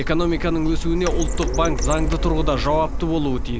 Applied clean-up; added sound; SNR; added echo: none; Printer; 0 dB; none.